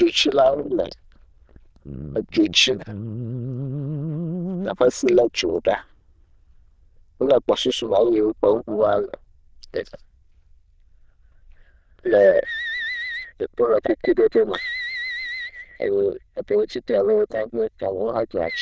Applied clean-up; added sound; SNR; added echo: neural diffusion model UNIVERSE++.